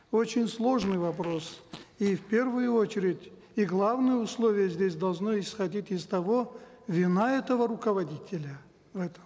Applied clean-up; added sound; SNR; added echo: none; Fart; 19 dB; none.